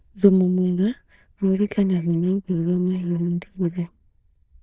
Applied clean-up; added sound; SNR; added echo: neural diffusion model UNIVERSE++.